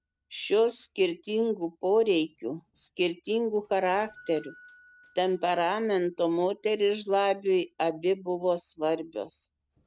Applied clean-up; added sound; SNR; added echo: none; Doorbell; 18 dB; none.